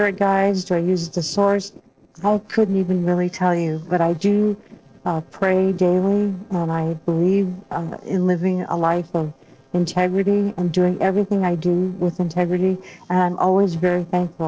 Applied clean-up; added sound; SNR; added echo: neural separator model SepFormer DNS4.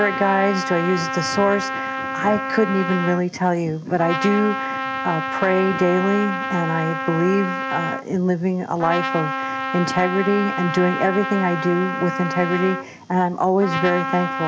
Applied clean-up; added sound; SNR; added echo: none; Trumpet; 5 dB; none.